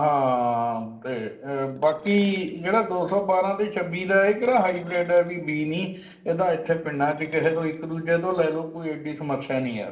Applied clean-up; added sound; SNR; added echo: neural separator model SepFormer DNS4.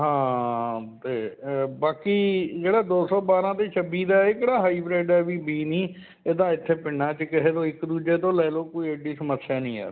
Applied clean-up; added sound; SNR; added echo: none; none; none; none.